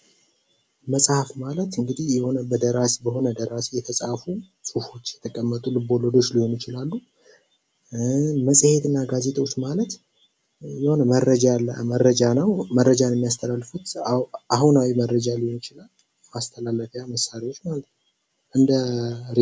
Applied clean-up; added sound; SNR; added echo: none; none; none; none.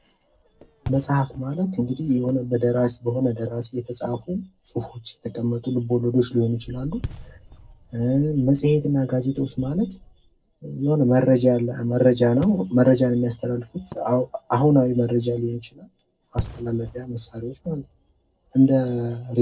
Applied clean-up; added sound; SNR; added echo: neural separator model SepFormer DNS4.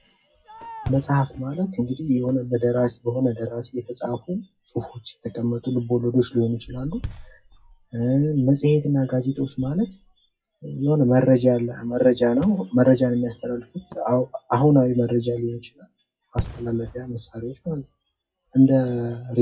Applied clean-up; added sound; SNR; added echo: classical method WPE with log-MMSE.